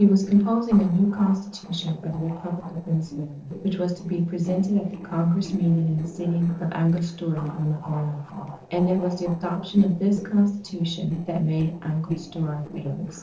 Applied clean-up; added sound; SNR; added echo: neural separator model SepFormer DNS4.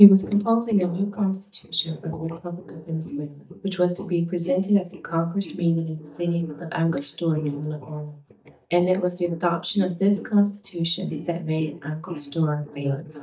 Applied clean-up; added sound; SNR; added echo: neural mask model DeepFilterNet 3.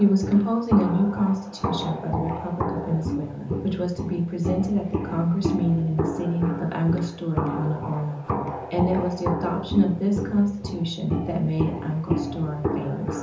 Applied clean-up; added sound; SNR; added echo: none; Walk, footsteps; 5 dB; reverberation time 0.6 s.